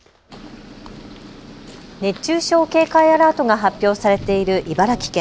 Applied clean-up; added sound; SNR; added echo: none; none; none; none.